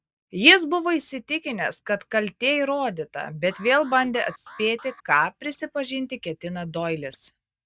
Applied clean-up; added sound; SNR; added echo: neural mask model DeepFilterNet 3.